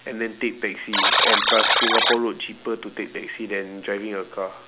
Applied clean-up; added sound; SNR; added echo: none; Alarm; -5 dB; none.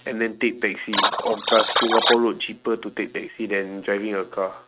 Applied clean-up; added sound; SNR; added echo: neural mask model RNNoise.